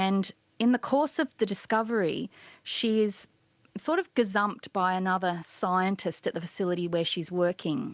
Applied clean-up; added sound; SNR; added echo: none; none; none; none.